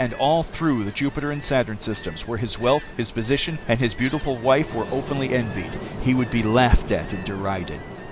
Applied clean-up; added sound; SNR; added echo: none; Ocean; 12 dB; none.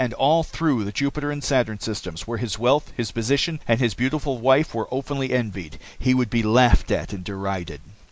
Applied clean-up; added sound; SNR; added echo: none; none; none; none.